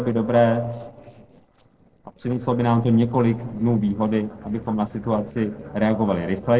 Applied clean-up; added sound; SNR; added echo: neural separator model SepFormer DNS4.